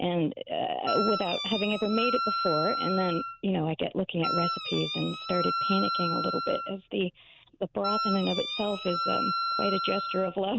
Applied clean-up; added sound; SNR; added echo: none; Wind instrument, woodwind instrument; 2 dB; none.